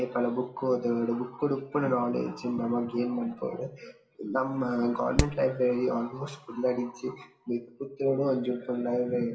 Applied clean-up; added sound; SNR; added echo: none; Hammer; -2 dB; reverberation time 0.4 s.